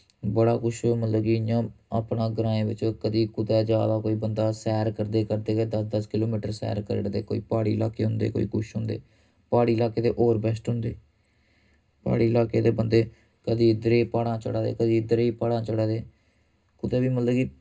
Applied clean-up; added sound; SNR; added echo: none; none; none; reverberation time 0.2 s.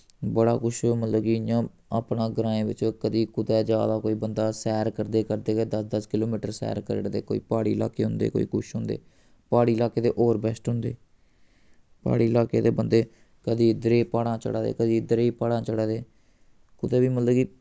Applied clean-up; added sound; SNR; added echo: none; none; none; none.